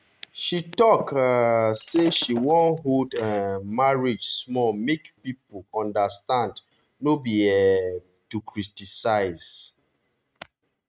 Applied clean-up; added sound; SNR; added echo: neural mask model RNNoise.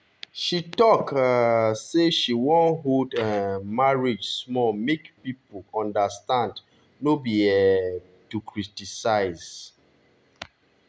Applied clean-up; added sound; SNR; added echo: none; none; none; none.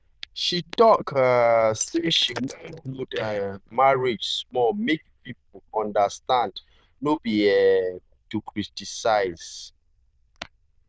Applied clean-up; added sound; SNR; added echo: neural diffusion model UNIVERSE++.